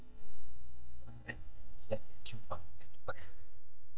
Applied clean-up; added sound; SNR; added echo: neural mask model DeepFilterNet 3.